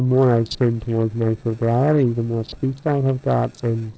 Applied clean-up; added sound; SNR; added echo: neural separator model SepFormer DNS4.